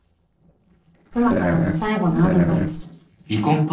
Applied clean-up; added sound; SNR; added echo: neural separator model SepFormer DNS4.